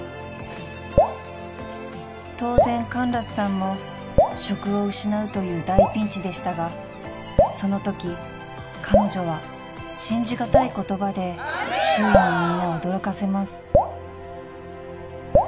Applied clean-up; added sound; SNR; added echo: none; Drip + Cheering; -2 dB; none.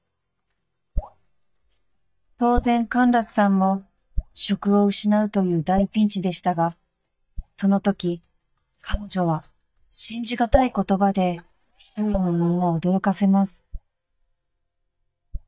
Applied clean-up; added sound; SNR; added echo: neural mask model DeepFilterNet 3.